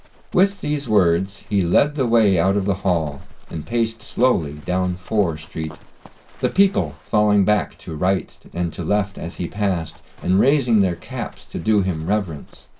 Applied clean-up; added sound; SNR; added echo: none; Livestock, farm animals, working animals; 20 dB; reverberation time 0.2 s.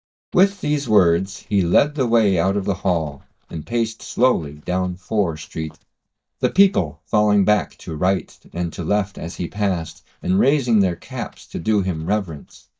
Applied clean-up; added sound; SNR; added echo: neural mask model DeepFilterNet 3.